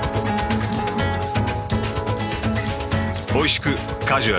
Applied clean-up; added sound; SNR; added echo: none; none; none; none.